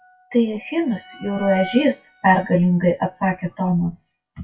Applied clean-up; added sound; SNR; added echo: classical method WPE with log-MMSE.